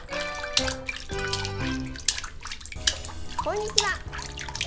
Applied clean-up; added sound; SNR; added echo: none; Water / Splash, splatter; -2 dB; none.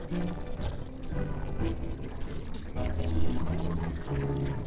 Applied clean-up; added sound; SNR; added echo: neural separator model SepFormer DNS4.